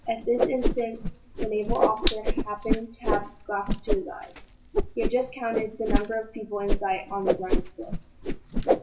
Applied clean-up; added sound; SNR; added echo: none; Whoosh, swoosh, swish; -4 dB; reverberation time 0.4 s.